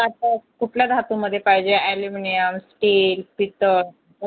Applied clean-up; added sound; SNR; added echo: none; none; none; none.